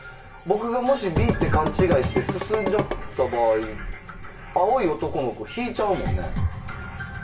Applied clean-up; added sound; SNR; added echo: none; Drum / Drum kit; 2 dB; reverberation time 0.2 s.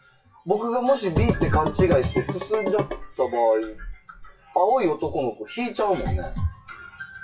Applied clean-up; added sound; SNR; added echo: classical method WPE with log-MMSE.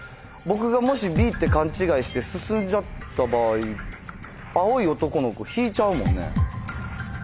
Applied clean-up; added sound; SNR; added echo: none; none; none; none.